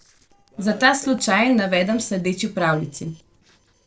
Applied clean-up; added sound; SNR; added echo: neural separator model SepFormer DNS4.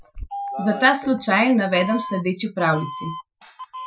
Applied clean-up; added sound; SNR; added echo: classical method Wiener filter.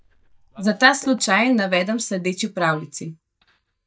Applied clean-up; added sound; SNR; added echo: neural mask model DeepFilterNet 3.